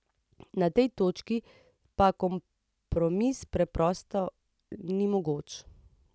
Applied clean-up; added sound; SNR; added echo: none; none; none; none.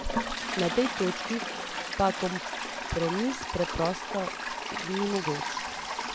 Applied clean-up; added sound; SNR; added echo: none; Toilet flush; 2 dB; none.